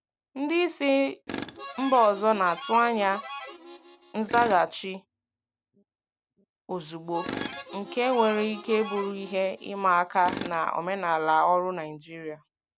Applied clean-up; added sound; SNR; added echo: none; Harmonica + Tools; 12 dB; none.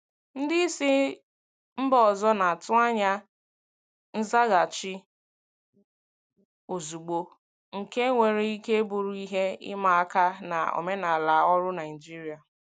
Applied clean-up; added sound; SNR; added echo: none; none; none; none.